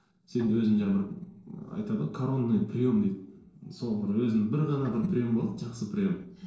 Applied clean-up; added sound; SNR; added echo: neural separator model SepFormer DNS4.